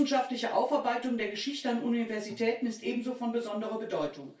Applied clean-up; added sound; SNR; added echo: none; none; none; reverberation time 0.3 s.